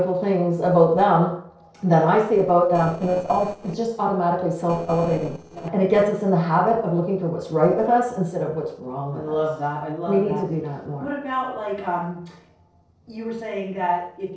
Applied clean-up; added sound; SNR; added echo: neural separator model SepFormer DNS4.